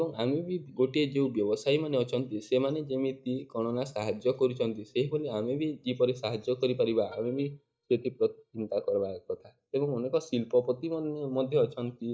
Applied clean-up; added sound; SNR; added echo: neural mask model DeepFilterNet 3.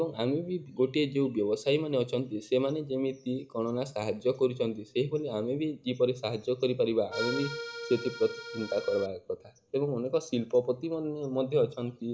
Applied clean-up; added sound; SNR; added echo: none; Accordion; 8 dB; reverberation time 0.5 s.